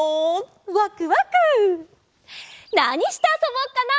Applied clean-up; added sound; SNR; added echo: none; none; none; none.